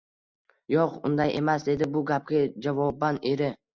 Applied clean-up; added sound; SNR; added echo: none; none; none; none.